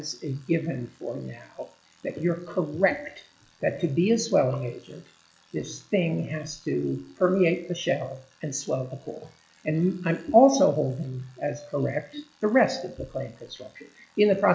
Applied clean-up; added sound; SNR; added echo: classical method log-MMSE.